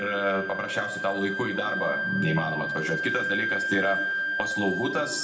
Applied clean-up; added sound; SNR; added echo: none; Wind instrument, woodwind instrument; 1 dB; reverberation time 1.7 s.